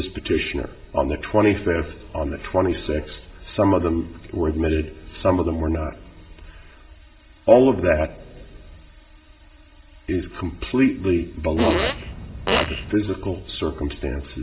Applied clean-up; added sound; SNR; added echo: none; Fart; 1 dB; reverberation time 1.6 s.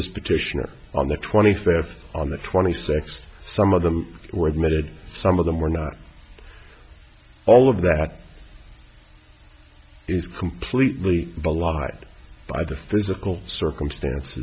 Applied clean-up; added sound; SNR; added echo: none; none; none; none.